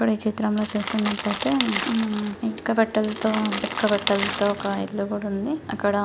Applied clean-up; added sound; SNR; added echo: none; Crackle; 5 dB; none.